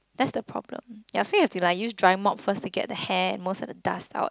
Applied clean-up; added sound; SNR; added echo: none; none; none; none.